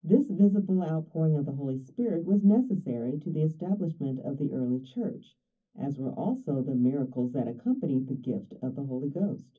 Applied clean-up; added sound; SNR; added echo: none; none; none; reverberation time 0.3 s.